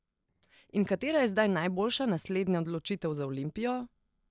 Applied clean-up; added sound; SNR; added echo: neural separator model SepFormer DNS4.